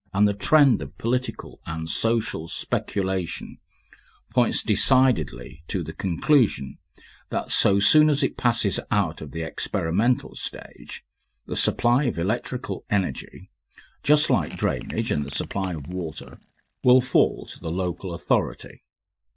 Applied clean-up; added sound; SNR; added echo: neural mask model DeepFilterNet 3.